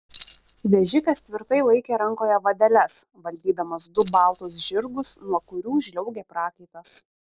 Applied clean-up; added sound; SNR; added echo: neural separator model SepFormer DNS4.